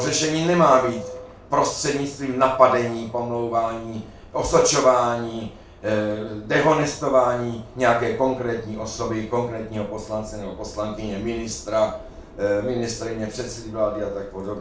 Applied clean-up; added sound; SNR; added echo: none; Subway, metro, underground; 18 dB; reverberation time 0.3 s.